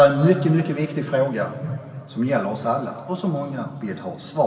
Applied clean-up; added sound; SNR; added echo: none; none; none; reverberation time 2.6 s.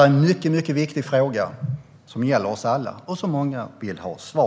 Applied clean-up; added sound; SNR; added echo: none; none; none; none.